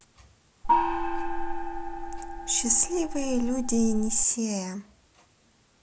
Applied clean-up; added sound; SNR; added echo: none; Gong; -1 dB; none.